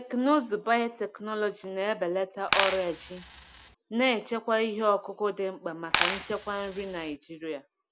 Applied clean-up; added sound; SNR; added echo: none; Coin (dropping); 2 dB; none.